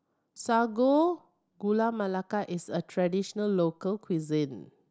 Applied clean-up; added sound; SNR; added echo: none; none; none; none.